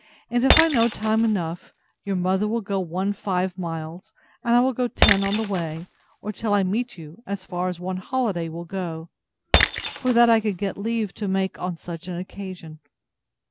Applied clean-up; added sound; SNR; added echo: none; Shatter; 4 dB; none.